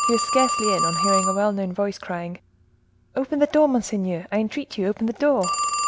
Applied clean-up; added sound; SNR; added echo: none; Telephone; 4 dB; none.